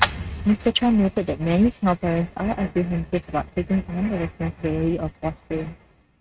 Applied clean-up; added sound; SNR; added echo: neural mask model RNNoise.